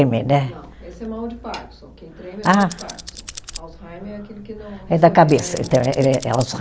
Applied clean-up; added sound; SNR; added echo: none; Tools; 15 dB; none.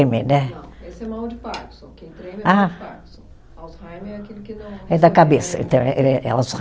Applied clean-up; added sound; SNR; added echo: none; none; none; none.